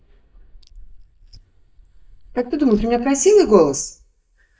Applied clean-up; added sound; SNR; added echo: neural mask model DeepFilterNet 3.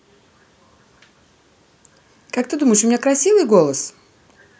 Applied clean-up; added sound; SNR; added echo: none; none; none; none.